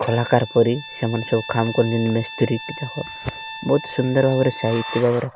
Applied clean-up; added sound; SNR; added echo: none; Bowed string instrument; 14 dB; none.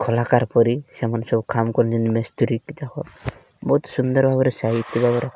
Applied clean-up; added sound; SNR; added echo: none; none; none; none.